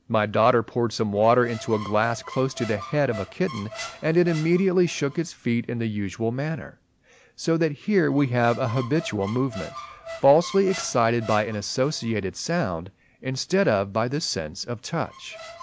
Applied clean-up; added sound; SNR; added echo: none; Squeak; 18 dB; none.